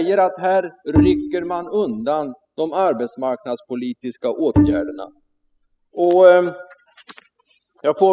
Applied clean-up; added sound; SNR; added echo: classical method spectral subtraction.